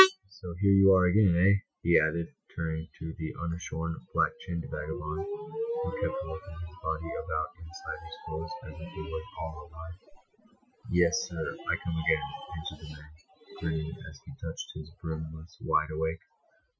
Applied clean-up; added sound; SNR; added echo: classical method Wiener filter.